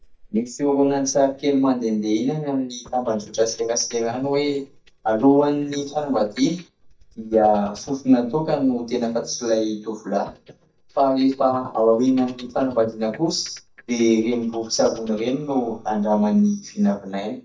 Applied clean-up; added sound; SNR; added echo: neural mask model DeepFilterNet 3.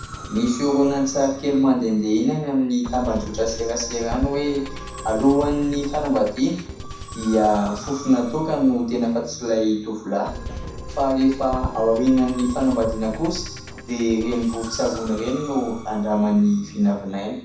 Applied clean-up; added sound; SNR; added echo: none; Musical instrument; 13 dB; reverberation time 0.7 s.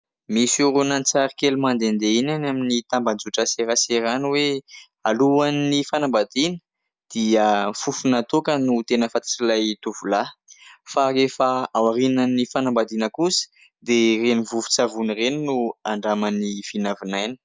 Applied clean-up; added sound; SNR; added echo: none; none; none; none.